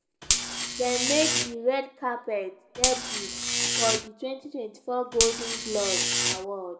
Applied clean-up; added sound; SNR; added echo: none; Buzz; -4 dB; reverberation time 1.3 s.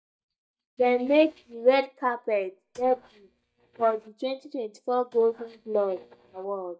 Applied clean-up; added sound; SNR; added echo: neural mask model DeepFilterNet 3.